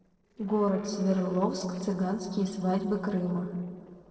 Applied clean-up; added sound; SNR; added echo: neural separator model SepFormer DNS4.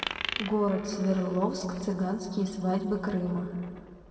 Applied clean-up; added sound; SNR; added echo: none; Coin (dropping); 12 dB; reverberation time 2.4 s.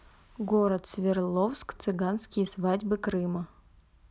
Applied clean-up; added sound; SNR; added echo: none; none; none; none.